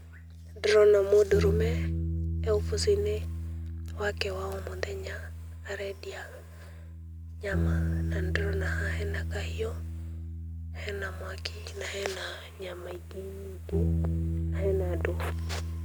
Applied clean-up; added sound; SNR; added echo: none; Bass guitar; 1 dB; none.